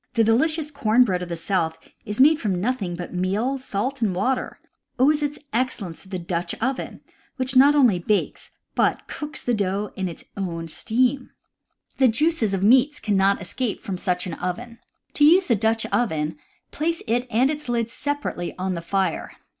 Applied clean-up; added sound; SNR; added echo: none; none; none; none.